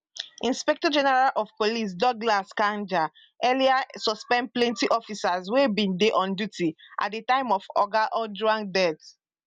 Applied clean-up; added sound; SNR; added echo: none; none; none; none.